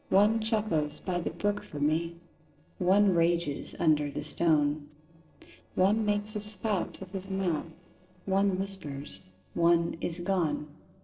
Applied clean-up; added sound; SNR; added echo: neural separator model SepFormer DNS4.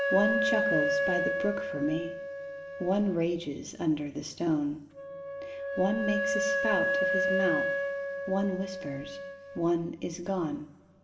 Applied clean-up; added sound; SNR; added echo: none; Wind instrument, woodwind instrument; 0 dB; reverberation time 2.3 s.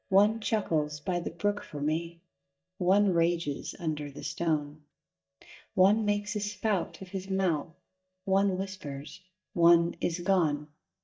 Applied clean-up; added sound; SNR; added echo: neural mask model DeepFilterNet 3.